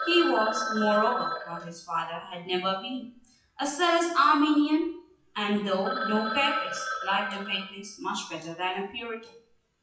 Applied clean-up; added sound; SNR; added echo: classical method WPE with log-MMSE.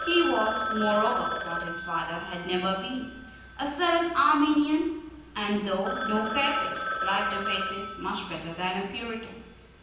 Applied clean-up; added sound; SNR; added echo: none; Telephone; 6 dB; reverberation time 0.9 s.